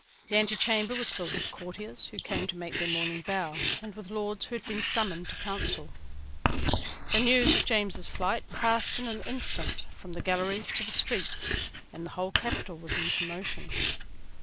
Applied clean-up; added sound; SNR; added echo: neural mask model Resemble Enhance denoiser.